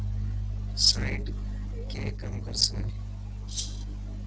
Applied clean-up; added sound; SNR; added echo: neural separator model SepFormer DNS4.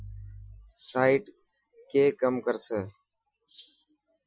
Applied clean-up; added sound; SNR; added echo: classical method Wiener filter.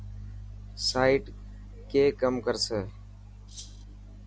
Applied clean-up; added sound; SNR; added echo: none; Rattle (instrument); 18 dB; none.